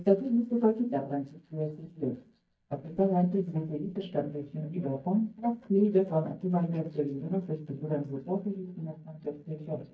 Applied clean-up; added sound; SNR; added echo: neural mask model DeepFilterNet 3.